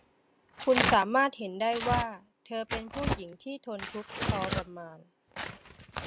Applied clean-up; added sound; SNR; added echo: none; Tearing; 4 dB; none.